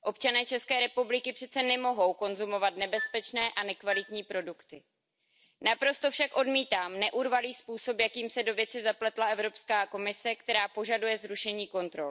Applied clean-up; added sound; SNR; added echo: none; Wind instrument, woodwind instrument; 10 dB; none.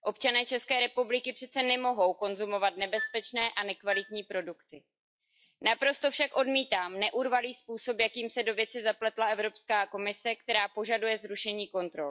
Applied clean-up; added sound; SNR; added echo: classical method log-MMSE.